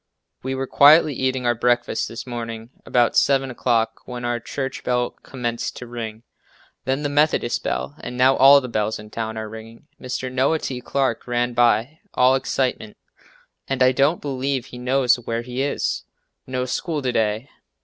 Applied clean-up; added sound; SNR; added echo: none; none; none; none.